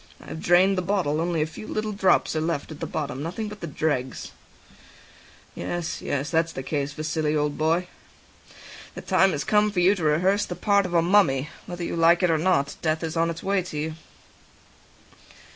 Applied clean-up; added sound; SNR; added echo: none; none; none; none.